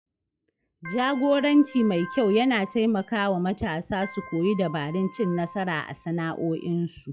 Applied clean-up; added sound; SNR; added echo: classical method log-MMSE.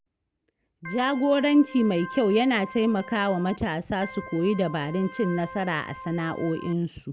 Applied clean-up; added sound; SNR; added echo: none; Organ; 15 dB; none.